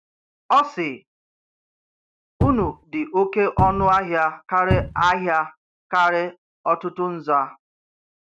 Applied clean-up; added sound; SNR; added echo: neural mask model RNNoise.